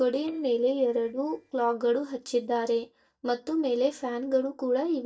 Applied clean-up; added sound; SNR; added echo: neural mask model DeepFilterNet 3.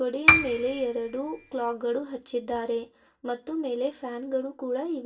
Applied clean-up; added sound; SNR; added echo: none; Piano; -4 dB; reverberation time 0.2 s.